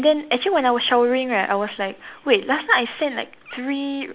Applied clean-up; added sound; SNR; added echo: none; none; none; none.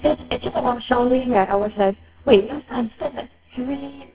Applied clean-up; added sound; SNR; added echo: neural separator model SepFormer WHAMR!.